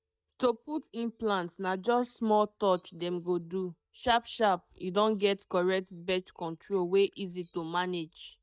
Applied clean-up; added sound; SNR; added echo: neural mask model DeepFilterNet 3.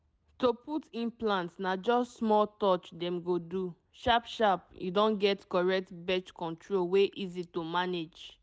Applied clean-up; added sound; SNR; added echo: none; none; none; none.